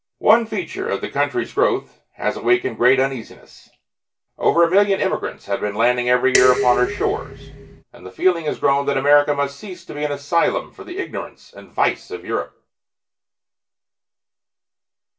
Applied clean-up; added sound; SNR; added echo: none; Dishes, pots, and pans; 3 dB; reverberation time 0.2 s.